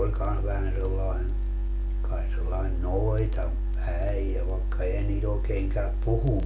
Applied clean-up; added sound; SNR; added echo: none; none; none; none.